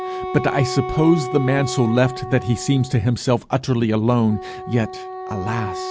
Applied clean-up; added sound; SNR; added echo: none; Wind instrument, woodwind instrument; 10 dB; none.